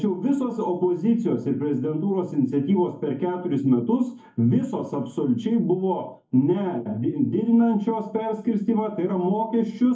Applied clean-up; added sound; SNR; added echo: none; none; none; reverberation time 0.3 s.